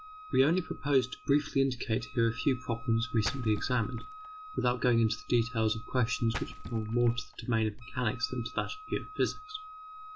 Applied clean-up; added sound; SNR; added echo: none; Splash, splatter + Wind instrument, woodwind instrument; 15 dB; none.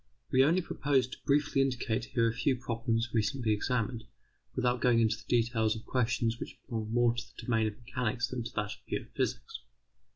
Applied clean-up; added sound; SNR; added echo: none; none; none; none.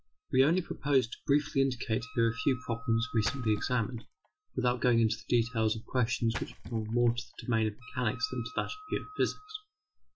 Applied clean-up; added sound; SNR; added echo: classical method Wiener filter.